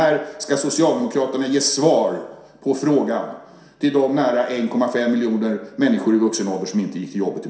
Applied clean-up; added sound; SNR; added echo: none; none; none; reverberation time 0.7 s.